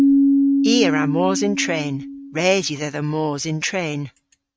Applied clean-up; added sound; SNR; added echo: neural mask model RNNoise.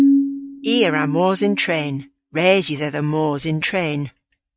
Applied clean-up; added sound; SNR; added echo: neural mask model DeepFilterNet 3.